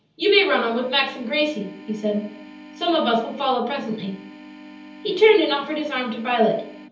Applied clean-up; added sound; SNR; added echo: none; Organ; 19 dB; reverberation time 0.7 s.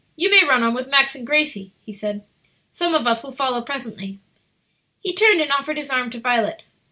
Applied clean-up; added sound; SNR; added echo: none; none; none; none.